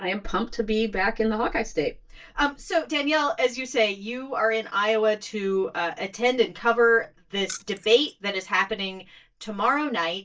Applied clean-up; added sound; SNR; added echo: neural mask model DeepFilterNet 3.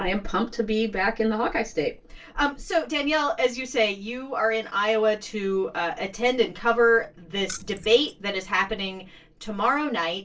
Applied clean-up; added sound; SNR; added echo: neural separator model SepFormer DNS4.